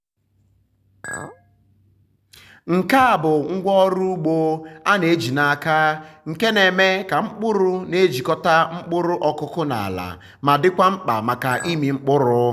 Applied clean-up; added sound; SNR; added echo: none; Chink, clink; 16 dB; none.